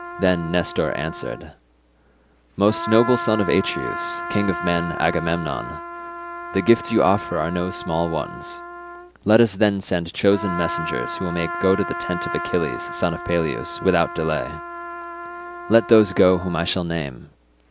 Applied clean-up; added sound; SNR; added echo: none; Trumpet; 10 dB; none.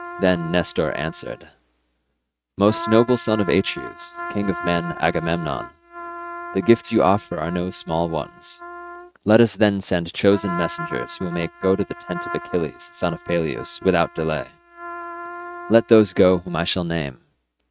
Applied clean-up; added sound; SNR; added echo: neural mask model RNNoise.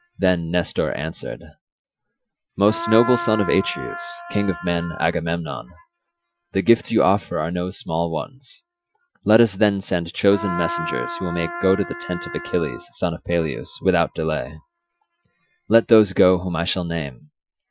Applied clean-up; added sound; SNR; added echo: classical method Wiener filter.